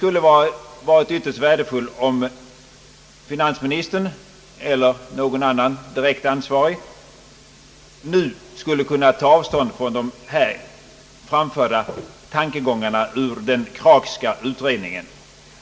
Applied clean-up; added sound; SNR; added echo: none; Walk, footsteps; 13 dB; reverberation time 0.4 s.